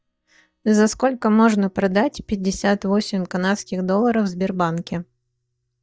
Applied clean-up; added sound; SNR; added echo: neural mask model DeepFilterNet 3.